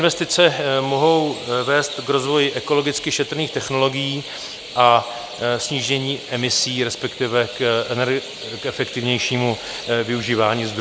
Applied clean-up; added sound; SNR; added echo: none; Chirp, tweet; 14 dB; none.